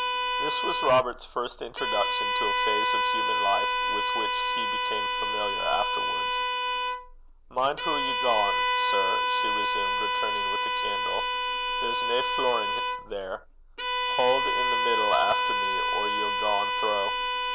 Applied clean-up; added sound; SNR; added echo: none; Bowed string instrument; -4 dB; none.